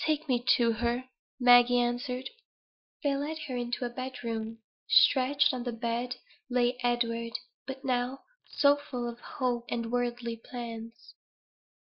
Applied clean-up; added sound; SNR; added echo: neural mask model Resemble Enhance denoiser.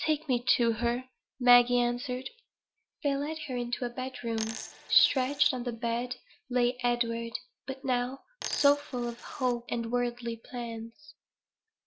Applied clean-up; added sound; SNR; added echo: none; Coin (dropping); 13 dB; none.